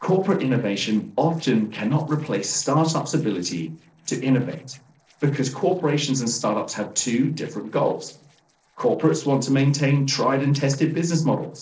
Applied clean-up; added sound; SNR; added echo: neural separator model SepFormer DNS4.